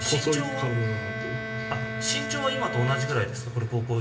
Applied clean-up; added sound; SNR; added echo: none; Bowed string instrument; 7 dB; reverberation time 0.6 s.